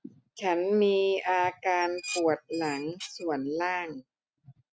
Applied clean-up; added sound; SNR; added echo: neural mask model RNNoise.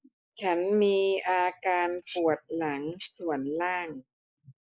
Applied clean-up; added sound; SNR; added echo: neural mask model Resemble Enhance denoiser.